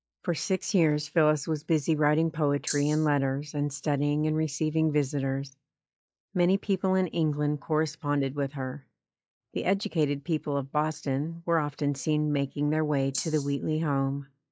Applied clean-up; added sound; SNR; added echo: classical method log-MMSE.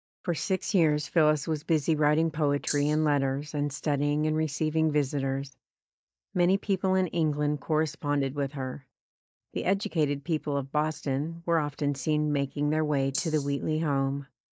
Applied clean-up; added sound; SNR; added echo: neural mask model DeepFilterNet 3.